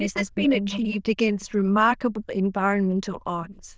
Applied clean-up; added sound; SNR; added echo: neural diffusion model UNIVERSE++.